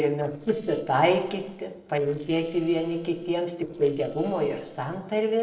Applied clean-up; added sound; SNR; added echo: neural separator model SepFormer DNS4.